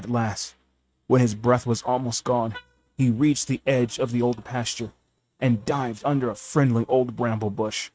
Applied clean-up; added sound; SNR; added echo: neural mask model RNNoise.